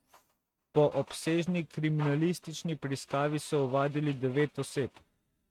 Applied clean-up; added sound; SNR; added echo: neural mask model RNNoise.